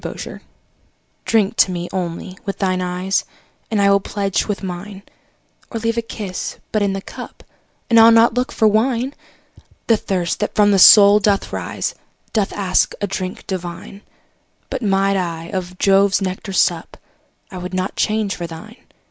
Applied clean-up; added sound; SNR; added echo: none; none; none; none.